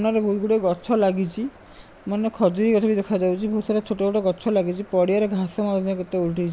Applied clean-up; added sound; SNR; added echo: none; none; none; none.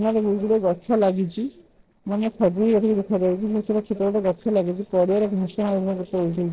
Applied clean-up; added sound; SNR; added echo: neural separator model SepFormer DNS4.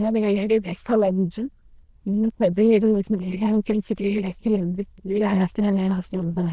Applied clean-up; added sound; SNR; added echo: neural diffusion model UNIVERSE++.